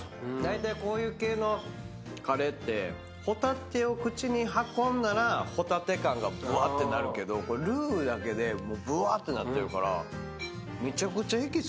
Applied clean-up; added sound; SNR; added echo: none; none; none; none.